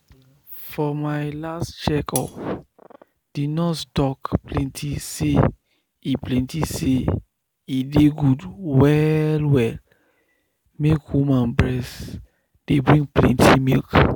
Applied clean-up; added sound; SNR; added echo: none; Cutlery, silverware; 12 dB; none.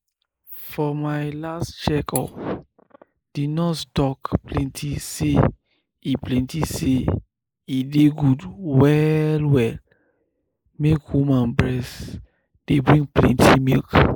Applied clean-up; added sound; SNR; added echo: neural mask model Resemble Enhance denoiser.